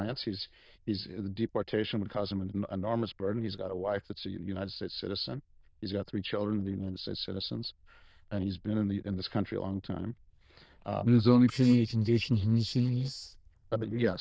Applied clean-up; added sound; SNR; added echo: neural diffusion model UNIVERSE++.